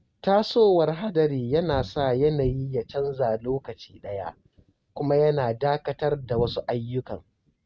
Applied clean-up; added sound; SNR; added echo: neural mask model RNNoise.